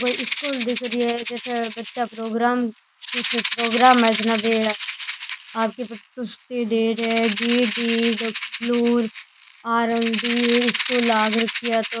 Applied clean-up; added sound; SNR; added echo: none; Rattle (instrument); 3 dB; none.